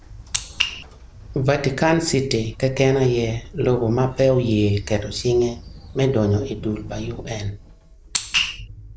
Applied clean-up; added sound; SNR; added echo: none; Train; 18 dB; none.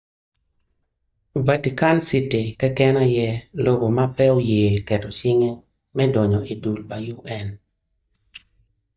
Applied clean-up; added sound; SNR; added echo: neural mask model DeepFilterNet 3.